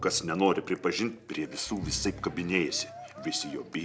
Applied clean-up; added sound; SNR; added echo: none; Cheering; 20 dB; none.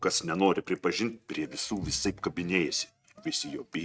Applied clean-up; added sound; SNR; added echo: neural mask model RNNoise.